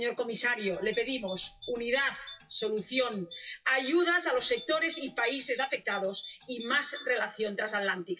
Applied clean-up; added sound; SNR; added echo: classical method WPE with log-MMSE.